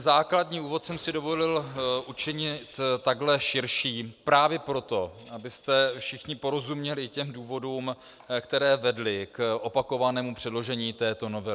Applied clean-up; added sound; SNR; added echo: none; Tambourine; 13 dB; none.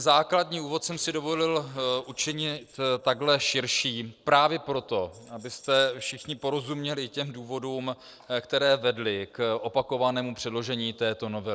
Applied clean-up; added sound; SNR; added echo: neural separator model SepFormer DNS4.